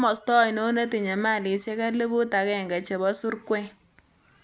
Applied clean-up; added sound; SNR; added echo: none; none; none; none.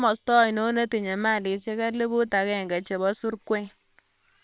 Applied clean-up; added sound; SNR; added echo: neural separator model SepFormer WHAM!.